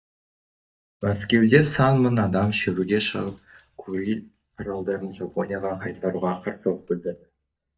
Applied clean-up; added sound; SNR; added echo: neural mask model DeepFilterNet 3.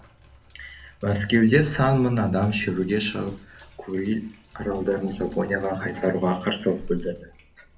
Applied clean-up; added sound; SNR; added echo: none; Sink (filling or washing); 19 dB; reverberation time 0.3 s.